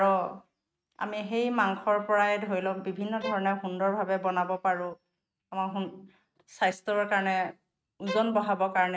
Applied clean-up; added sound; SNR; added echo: neural mask model RNNoise.